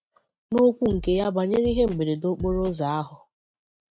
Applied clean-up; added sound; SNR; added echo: neural mask model RNNoise.